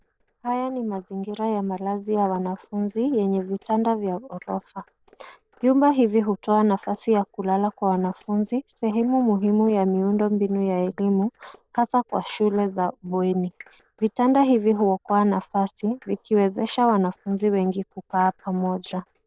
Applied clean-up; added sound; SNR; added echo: neural separator model SepFormer DNS4.